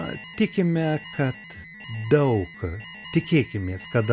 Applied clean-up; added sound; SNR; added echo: none; Alarm; 17 dB; none.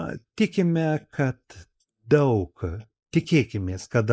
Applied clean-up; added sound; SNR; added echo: neural mask model Resemble Enhance denoiser.